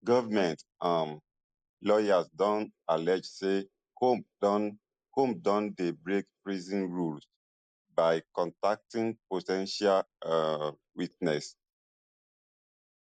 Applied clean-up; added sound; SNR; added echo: neural mask model Resemble Enhance denoiser.